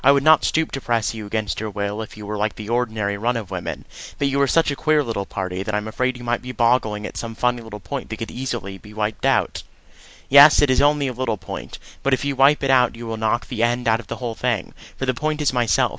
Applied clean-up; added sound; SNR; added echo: none; none; none; none.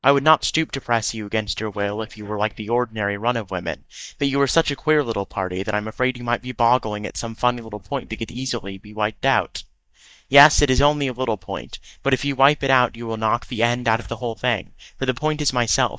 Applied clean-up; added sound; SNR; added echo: neural mask model DeepFilterNet 3.